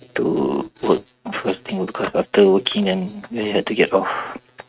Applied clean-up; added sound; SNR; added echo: neural mask model RNNoise.